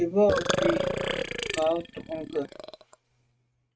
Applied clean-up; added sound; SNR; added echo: neural mask model RNNoise.